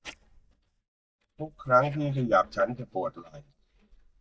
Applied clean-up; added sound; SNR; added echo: neural mask model DeepFilterNet 3.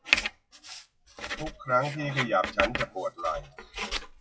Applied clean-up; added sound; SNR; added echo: classical method WPE with log-MMSE.